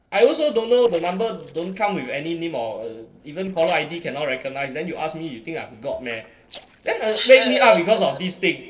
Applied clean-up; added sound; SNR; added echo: neural separator model SepFormer DNS4.